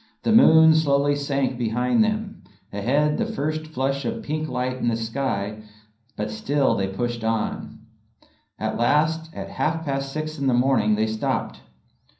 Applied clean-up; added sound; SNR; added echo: none; none; none; reverberation time 0.6 s.